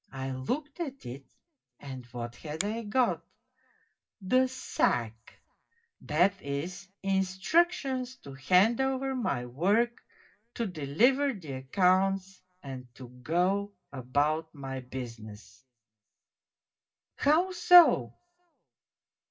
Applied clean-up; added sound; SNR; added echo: none; Finger snapping; 15 dB; reverberation time 0.4 s.